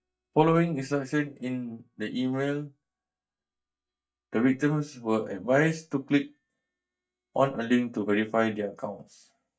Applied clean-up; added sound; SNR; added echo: neural mask model DeepFilterNet 3.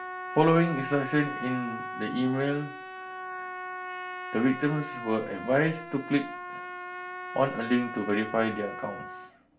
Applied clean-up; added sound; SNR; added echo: none; Trumpet; 9 dB; reverberation time 0.3 s.